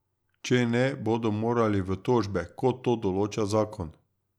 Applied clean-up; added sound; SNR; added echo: none; none; none; none.